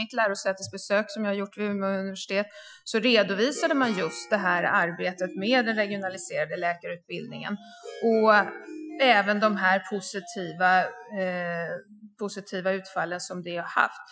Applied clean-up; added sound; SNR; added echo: classical method Wiener filter.